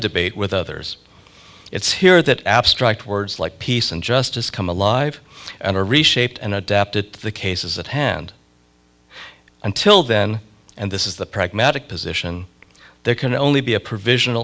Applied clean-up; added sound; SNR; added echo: none; none; none; none.